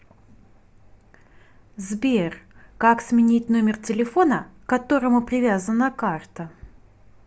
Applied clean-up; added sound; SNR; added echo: none; none; none; none.